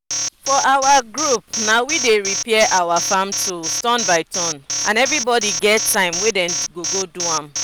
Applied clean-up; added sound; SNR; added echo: none; Alarm; 5 dB; none.